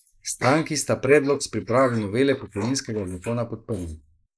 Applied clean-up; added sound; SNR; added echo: neural mask model Resemble Enhance denoiser.